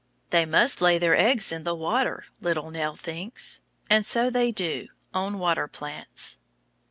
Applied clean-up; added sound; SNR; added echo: none; none; none; none.